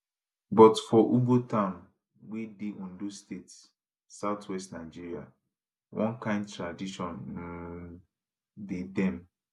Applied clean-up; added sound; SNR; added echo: none; none; none; none.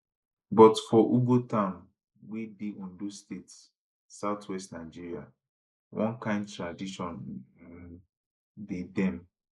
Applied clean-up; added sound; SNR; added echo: neural mask model Resemble Enhance denoiser.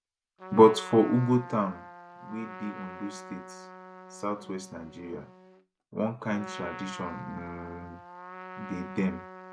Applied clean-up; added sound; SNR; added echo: none; Trumpet; 14 dB; none.